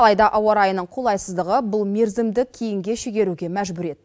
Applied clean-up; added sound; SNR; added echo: none; none; none; none.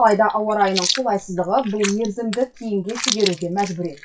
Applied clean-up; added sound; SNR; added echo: classical method WPE with log-MMSE.